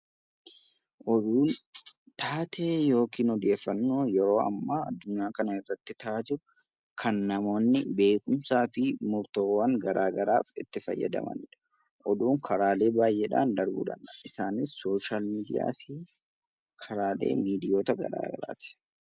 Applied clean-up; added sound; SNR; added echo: none; none; none; none.